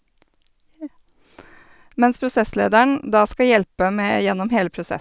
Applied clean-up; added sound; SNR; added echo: none; none; none; none.